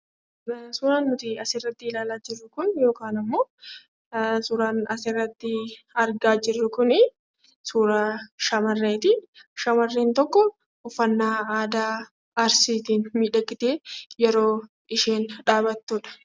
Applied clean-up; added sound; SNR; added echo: none; none; none; none.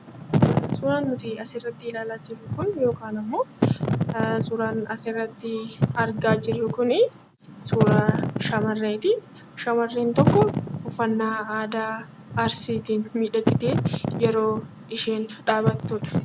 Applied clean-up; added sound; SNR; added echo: none; Wind / Fire; 2 dB; none.